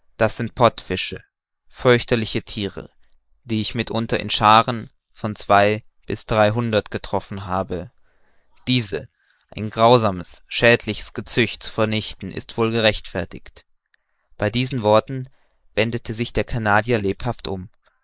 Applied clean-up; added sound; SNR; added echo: neural mask model Resemble Enhance denoiser.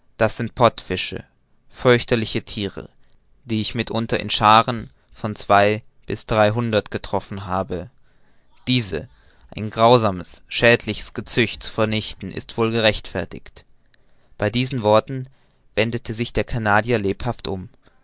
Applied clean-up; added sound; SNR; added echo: none; none; none; none.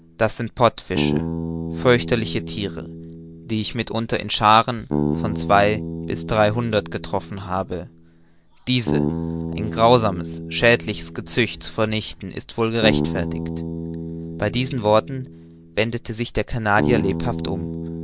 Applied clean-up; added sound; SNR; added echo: none; Bass guitar; 6 dB; none.